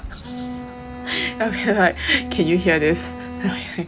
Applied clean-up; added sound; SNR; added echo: none; Bowed string instrument; 11 dB; none.